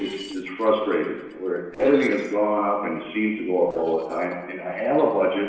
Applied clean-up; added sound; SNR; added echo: neural separator model SepFormer DNS4.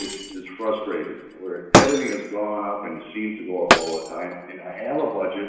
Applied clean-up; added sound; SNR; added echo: none; Shatter; -2 dB; reverberation time 1.0 s.